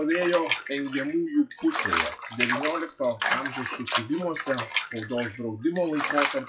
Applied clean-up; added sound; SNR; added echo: classical method WPE with log-MMSE.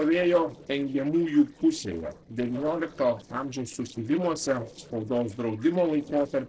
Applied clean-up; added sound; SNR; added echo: neural separator model SepFormer DNS4.